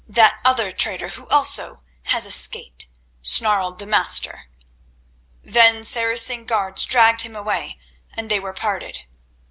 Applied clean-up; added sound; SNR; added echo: none; none; none; none.